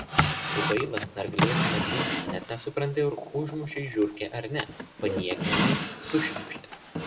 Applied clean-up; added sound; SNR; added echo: none; Drawer open or close; -2 dB; reverberation time 0.6 s.